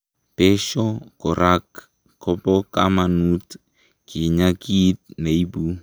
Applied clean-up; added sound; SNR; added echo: none; none; none; none.